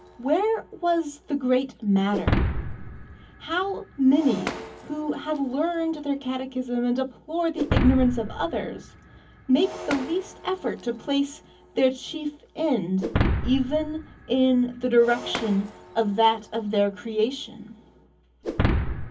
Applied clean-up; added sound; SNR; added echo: none; Shatter; 6 dB; reverberation time 0.3 s.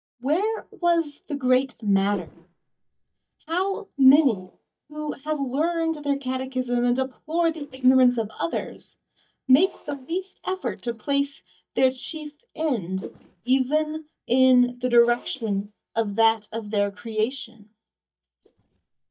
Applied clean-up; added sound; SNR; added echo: neural mask model DeepFilterNet 3.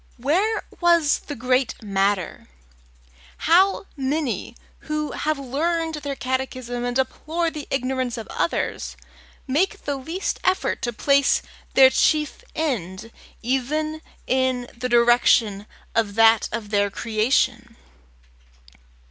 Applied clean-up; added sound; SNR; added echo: none; none; none; none.